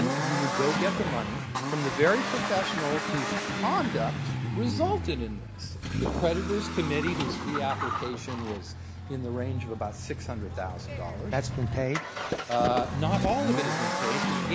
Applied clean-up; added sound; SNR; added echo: none; Accelerating, revving, vroom; 0 dB; none.